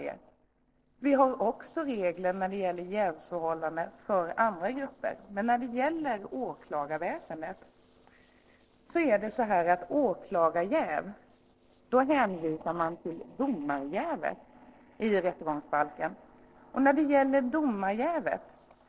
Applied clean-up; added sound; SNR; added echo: neural separator model SepFormer DNS4.